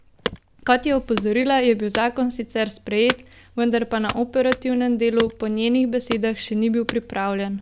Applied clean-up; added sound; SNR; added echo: none; Wood / Domestic sounds, home sounds; 11 dB; none.